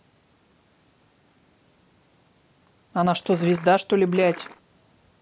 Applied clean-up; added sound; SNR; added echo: none; Liquid; 15 dB; none.